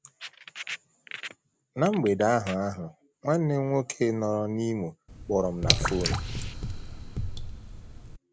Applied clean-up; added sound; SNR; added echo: none; Drip / Water; 1 dB; none.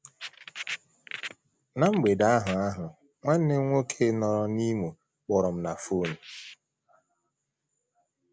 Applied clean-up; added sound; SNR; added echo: none; none; none; none.